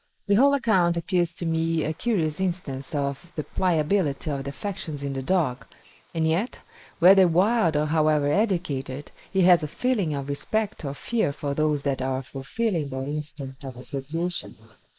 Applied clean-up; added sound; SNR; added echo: neural mask model Resemble Enhance denoiser.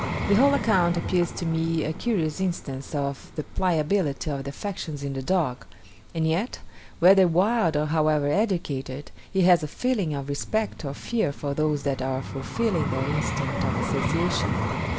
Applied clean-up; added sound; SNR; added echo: none; Vehicle; 8 dB; none.